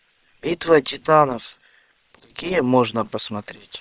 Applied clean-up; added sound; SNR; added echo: neural separator model SepFormer WHAM!.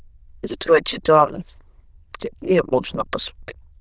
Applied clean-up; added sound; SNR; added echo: neural diffusion model UNIVERSE++.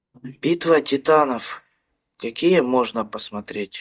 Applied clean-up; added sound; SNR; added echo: neural mask model DeepFilterNet 3.